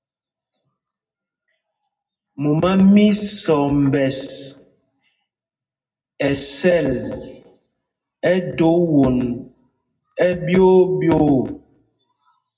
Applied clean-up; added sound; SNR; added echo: none; none; none; reverberation time 0.4 s.